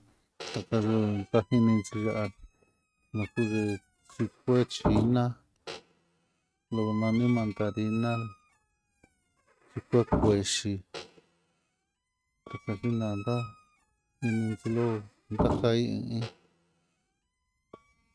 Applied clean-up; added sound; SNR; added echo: neural mask model RNNoise.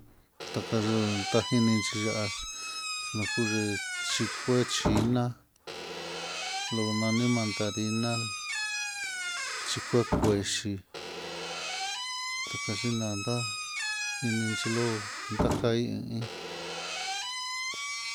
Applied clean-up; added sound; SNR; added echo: none; Squeak / Slam; 3 dB; none.